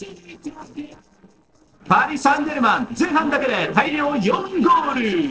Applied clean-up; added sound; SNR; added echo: neural separator model SepFormer DNS4.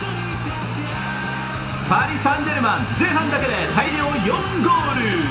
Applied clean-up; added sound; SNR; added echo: none; Brass instrument; 19 dB; reverberation time 0.8 s.